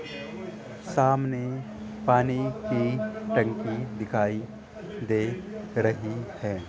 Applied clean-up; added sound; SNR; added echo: none; none; none; none.